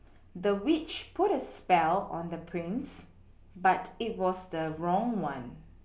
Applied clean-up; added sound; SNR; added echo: none; none; none; none.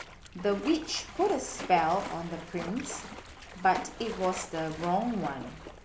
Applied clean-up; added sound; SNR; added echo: none; Splash, splatter; 12 dB; none.